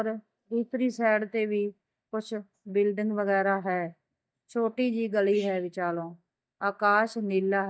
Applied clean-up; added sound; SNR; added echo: neural mask model DeepFilterNet 3.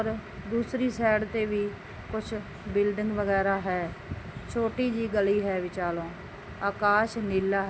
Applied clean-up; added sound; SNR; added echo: none; none; none; none.